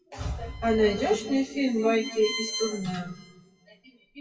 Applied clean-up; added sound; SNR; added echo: classical method WPE with log-MMSE.